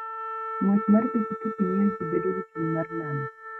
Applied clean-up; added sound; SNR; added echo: neural mask model RNNoise.